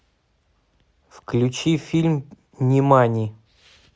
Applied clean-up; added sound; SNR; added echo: none; none; none; none.